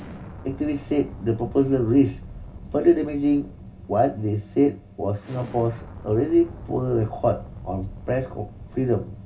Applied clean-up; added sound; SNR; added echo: none; Explosion; 16 dB; reverberation time 0.4 s.